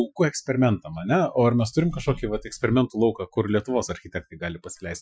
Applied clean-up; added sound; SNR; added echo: classical method Wiener filter.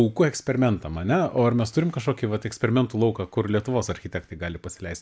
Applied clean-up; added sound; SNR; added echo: none; none; none; none.